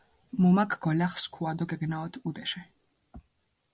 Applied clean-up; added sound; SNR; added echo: none; none; none; none.